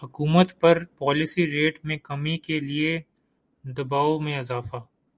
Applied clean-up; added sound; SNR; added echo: none; none; none; none.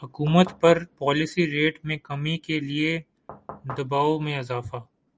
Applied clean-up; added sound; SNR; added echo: none; Knock / Wood; 14 dB; none.